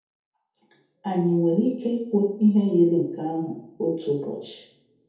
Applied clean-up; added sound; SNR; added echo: none; none; none; reverberation time 0.7 s.